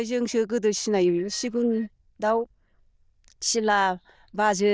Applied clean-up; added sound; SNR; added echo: neural diffusion model UNIVERSE++.